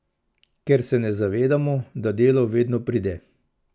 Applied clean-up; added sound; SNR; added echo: none; none; none; none.